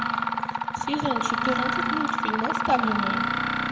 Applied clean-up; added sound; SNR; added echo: none; Mechanisms; -4 dB; reverberation time 1.3 s.